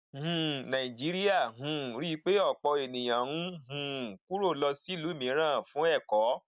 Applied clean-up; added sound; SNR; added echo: none; none; none; none.